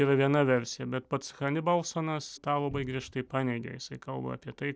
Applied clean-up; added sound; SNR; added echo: none; Cupboard open or close; 16 dB; none.